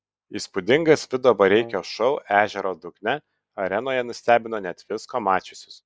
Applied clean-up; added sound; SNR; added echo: neural mask model Resemble Enhance denoiser.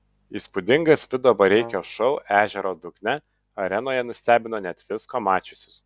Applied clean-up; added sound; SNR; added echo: none; Brass instrument; 18 dB; none.